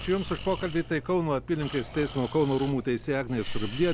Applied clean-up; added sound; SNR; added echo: none; Breathing; 10 dB; none.